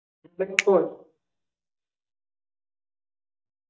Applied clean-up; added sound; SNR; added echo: neural mask model DeepFilterNet 3.